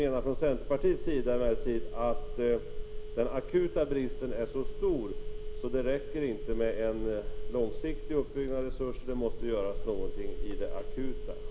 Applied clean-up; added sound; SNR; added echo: none; Telephone; 1 dB; none.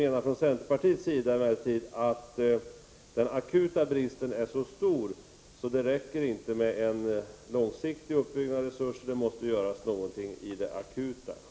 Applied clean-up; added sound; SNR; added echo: none; none; none; none.